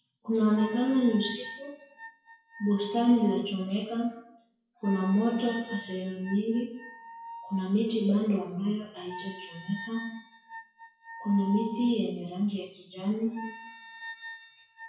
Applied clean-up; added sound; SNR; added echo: classical method WPE with log-MMSE.